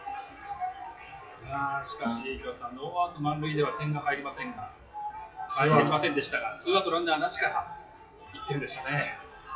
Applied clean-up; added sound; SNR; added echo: classical method WPE with log-MMSE.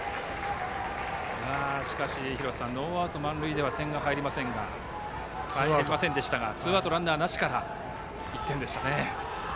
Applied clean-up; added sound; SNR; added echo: none; none; none; none.